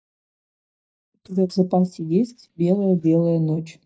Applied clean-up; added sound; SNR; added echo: neural mask model DeepFilterNet 3.